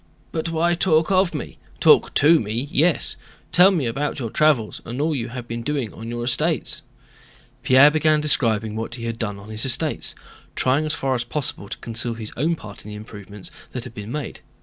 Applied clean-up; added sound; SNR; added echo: none; none; none; none.